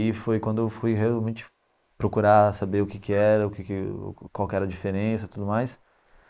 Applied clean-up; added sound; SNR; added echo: neural mask model Resemble Enhance denoiser.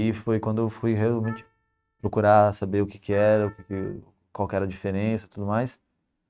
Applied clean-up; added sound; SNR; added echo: neural mask model RNNoise.